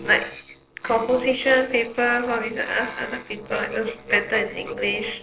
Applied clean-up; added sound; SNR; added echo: neural separator model SepFormer DNS4.